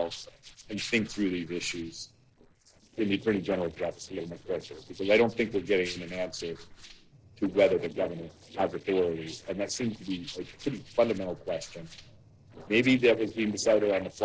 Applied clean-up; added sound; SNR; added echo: neural separator model SepFormer DNS4.